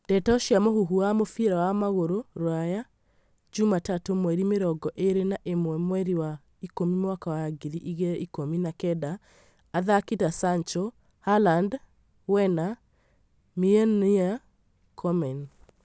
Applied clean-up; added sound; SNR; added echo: none; none; none; none.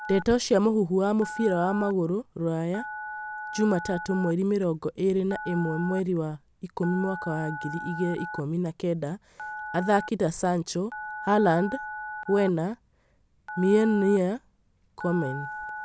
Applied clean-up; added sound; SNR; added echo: none; Telephone; 12 dB; none.